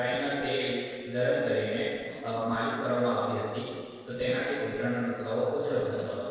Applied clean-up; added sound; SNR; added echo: neural separator model SepFormer DNS4.